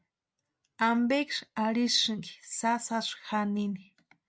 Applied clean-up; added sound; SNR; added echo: none; none; none; none.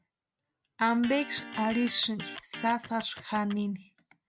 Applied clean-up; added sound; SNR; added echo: none; Electric guitar; 12 dB; none.